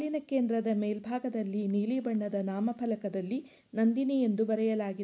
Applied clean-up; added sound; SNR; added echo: none; none; none; none.